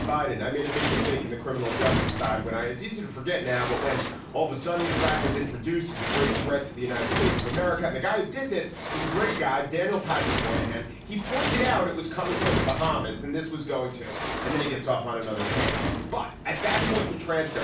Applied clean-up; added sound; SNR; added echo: none; Sliding door; 0 dB; reverberation time 0.3 s.